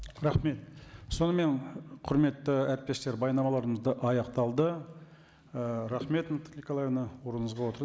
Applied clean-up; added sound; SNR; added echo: none; none; none; none.